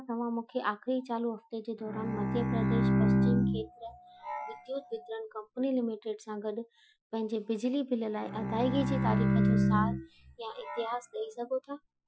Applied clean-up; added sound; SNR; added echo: classical method Wiener filter.